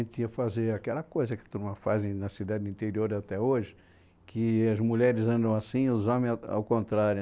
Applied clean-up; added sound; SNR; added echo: none; none; none; none.